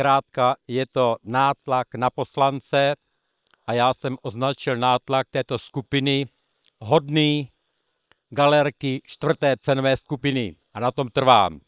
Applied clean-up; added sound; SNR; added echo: neural separator model SepFormer WHAM!.